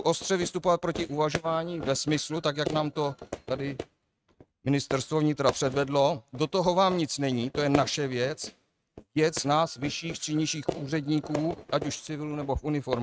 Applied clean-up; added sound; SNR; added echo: neural mask model RNNoise.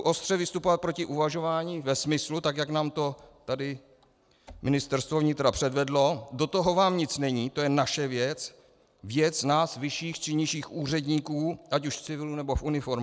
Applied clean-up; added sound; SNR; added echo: none; none; none; none.